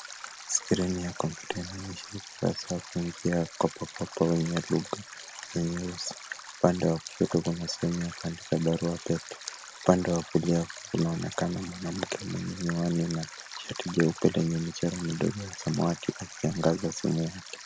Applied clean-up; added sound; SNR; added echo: none; Stream; 14 dB; none.